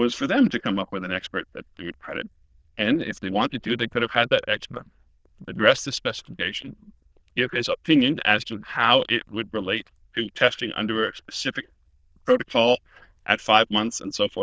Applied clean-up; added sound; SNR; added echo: neural diffusion model UNIVERSE++.